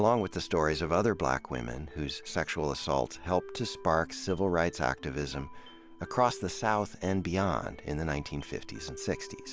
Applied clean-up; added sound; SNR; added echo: none; none; none; none.